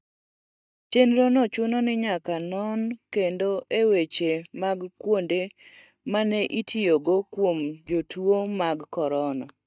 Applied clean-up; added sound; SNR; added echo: neural mask model DeepFilterNet 3.